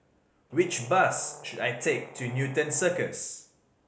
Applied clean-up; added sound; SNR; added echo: none; Brass instrument; 19 dB; none.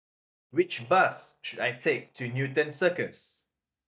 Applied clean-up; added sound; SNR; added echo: neural mask model DeepFilterNet 3.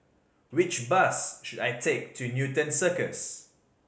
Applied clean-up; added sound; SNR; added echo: none; none; none; none.